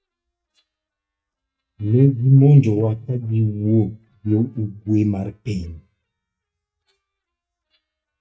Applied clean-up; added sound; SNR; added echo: neural mask model DeepFilterNet 3.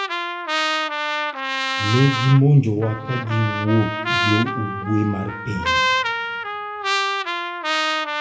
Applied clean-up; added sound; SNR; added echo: none; Trumpet; 1 dB; reverberation time 1.8 s.